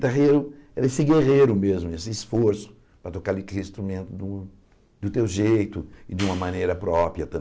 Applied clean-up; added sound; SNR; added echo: none; Clapping; 16 dB; none.